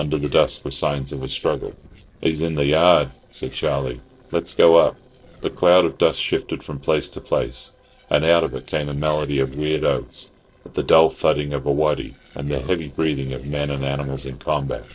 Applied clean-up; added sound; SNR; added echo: neural separator model SepFormer DNS4.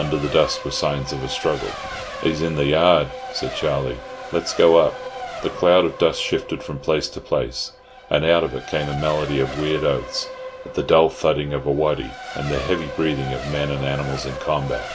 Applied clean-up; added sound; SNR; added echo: none; Race car, auto racing; 11 dB; none.